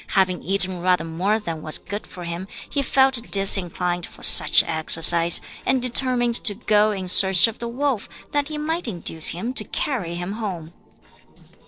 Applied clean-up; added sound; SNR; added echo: neural separator model SepFormer DNS4.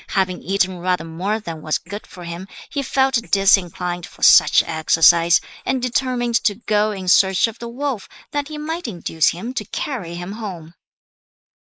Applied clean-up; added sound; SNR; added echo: neural mask model Resemble Enhance denoiser.